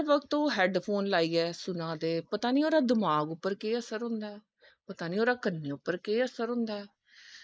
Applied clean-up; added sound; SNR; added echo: neural mask model Resemble Enhance denoiser.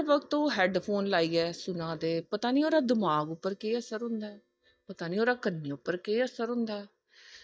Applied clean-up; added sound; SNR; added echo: neural mask model DeepFilterNet 3.